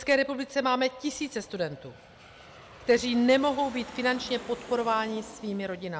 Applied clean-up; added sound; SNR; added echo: none; Aircraft; 19 dB; none.